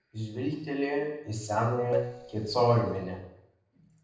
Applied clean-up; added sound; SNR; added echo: neural separator model SepFormer DNS4.